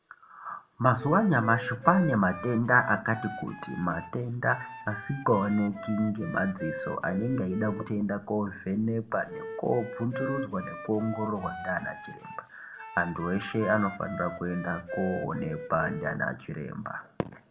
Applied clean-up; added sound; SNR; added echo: none; Wind instrument, woodwind instrument; 12 dB; reverberation time 0.4 s.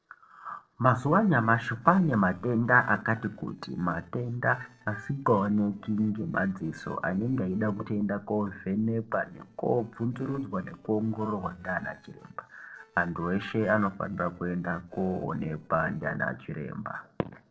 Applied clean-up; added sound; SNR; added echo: neural separator model SepFormer DNS4.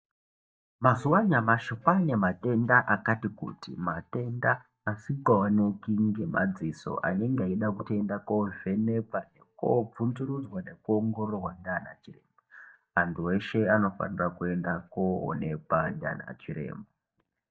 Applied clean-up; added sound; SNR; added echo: neural mask model DeepFilterNet 3.